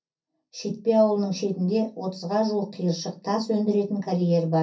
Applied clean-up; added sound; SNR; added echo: none; none; none; reverberation time 0.3 s.